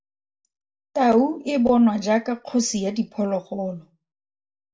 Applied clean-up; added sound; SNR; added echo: none; none; none; reverberation time 0.3 s.